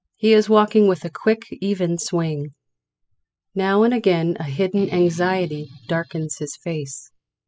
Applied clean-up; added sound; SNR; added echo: classical method spectral subtraction.